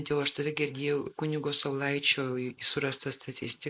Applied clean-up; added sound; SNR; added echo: neural mask model Resemble Enhance denoiser.